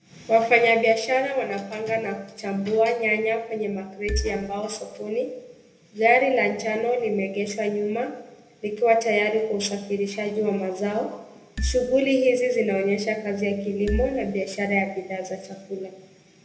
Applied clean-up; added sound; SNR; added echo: none; Marimba, xylophone; 4 dB; reverberation time 0.7 s.